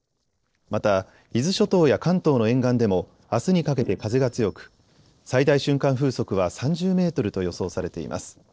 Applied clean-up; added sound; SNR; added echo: neural separator model SepFormer DNS4.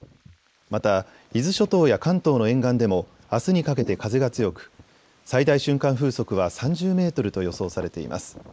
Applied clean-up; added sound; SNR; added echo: neural mask model Resemble Enhance denoiser.